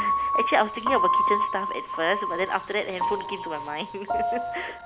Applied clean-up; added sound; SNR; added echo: none; Piano; -1 dB; none.